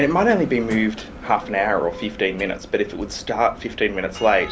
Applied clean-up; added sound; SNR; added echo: none; Bell; 15 dB; none.